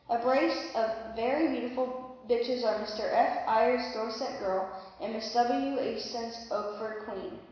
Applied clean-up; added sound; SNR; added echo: none; none; none; reverberation time 1.0 s.